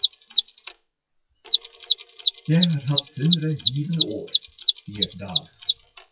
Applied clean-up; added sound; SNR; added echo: classical method WPE with log-MMSE.